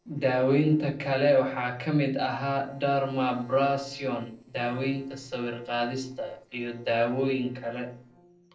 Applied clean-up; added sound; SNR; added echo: neural separator model SepFormer DNS4.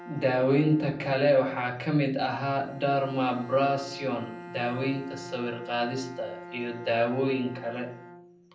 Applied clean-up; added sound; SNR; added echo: none; Bowed string instrument; 16 dB; reverberation time 0.6 s.